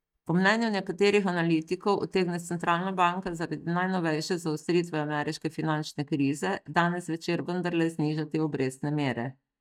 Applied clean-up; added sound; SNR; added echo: neural mask model DeepFilterNet 3.